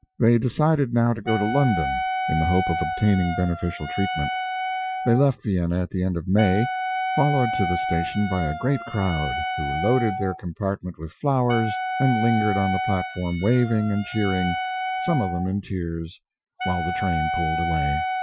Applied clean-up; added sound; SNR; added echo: classical method Wiener filter.